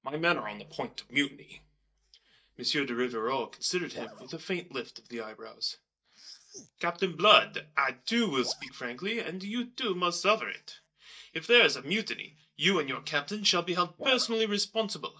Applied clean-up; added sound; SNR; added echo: neural mask model DeepFilterNet 3.